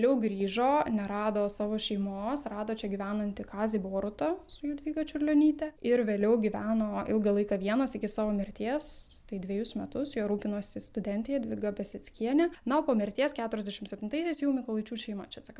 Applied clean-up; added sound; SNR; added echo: none; none; none; none.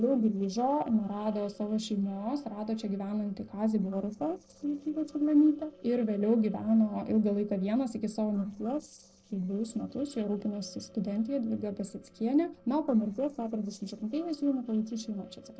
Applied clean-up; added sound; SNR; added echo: neural separator model SepFormer DNS4.